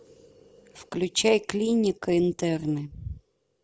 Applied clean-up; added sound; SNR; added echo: none; none; none; none.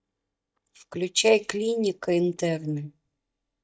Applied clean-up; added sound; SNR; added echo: neural mask model DeepFilterNet 3.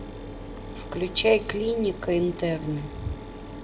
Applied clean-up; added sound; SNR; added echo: none; Mechanisms; 10 dB; reverberation time 0.7 s.